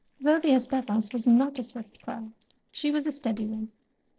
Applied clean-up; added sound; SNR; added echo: neural separator model SepFormer DNS4.